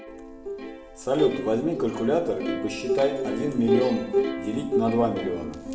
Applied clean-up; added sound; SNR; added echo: none; Plucked string instrument; 3 dB; reverberation time 0.8 s.